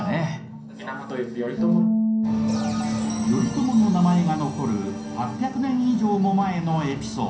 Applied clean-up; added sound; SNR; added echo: none; Bass guitar; 4 dB; reverberation time 0.6 s.